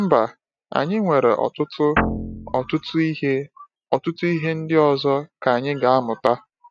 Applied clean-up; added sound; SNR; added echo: neural mask model RNNoise.